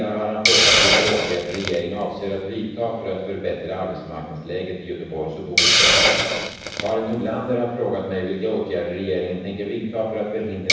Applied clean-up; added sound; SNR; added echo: none; Hiss; -2 dB; reverberation time 1.1 s.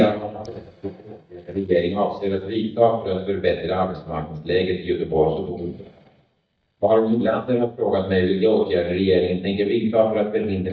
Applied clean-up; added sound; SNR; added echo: neural mask model DeepFilterNet 3.